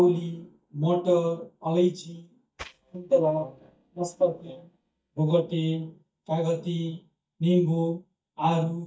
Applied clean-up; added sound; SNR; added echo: neural mask model DeepFilterNet 3.